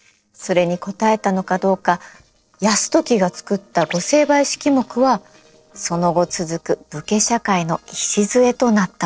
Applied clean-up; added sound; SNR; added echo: neural separator model SepFormer DNS4.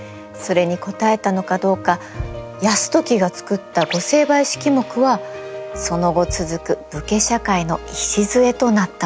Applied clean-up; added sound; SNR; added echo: none; Bass drum; 19 dB; none.